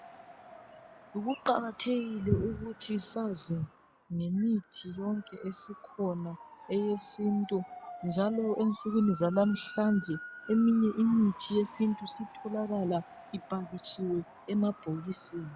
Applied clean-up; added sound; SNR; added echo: none; Motor vehicle (road) / Siren; 19 dB; none.